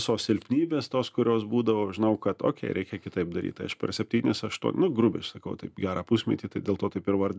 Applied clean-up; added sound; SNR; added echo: none; none; none; none.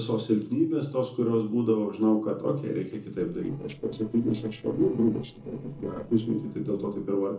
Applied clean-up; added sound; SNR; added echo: neural separator model SepFormer DNS4.